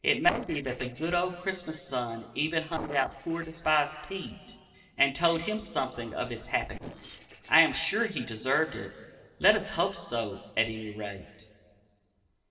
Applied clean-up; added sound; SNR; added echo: neural separator model SepFormer DNS4.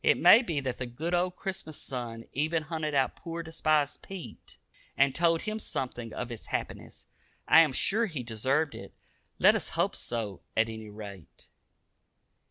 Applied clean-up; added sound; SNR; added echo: none; none; none; none.